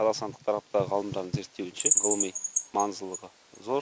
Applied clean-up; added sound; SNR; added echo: none; Bird vocalization, bird call, bird song; -1 dB; none.